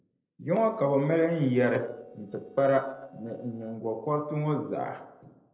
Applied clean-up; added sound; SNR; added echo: neural separator model SepFormer DNS4.